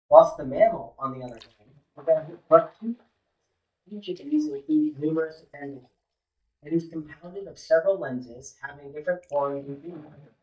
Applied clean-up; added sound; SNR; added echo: neural mask model DeepFilterNet 3.